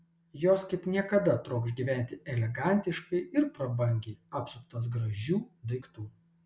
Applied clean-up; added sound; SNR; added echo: none; none; none; none.